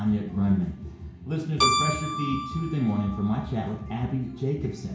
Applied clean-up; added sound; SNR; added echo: none; Keyboard (musical); 5 dB; reverberation time 0.6 s.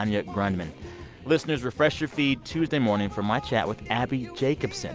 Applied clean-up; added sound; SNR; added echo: none; none; none; none.